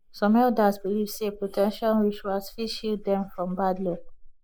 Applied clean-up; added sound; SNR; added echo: neural mask model Resemble Enhance denoiser.